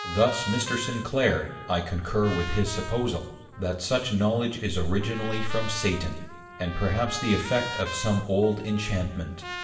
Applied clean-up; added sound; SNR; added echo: none; Trumpet; 12 dB; reverberation time 1.1 s.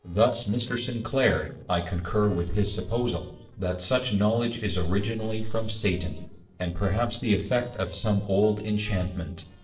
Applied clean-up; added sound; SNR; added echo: neural separator model SepFormer DNS4.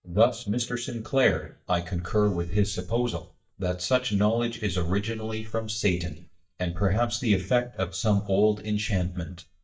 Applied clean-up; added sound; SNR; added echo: neural mask model DeepFilterNet 3.